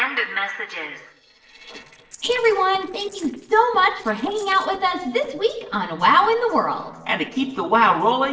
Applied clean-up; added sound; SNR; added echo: neural separator model SepFormer DNS4.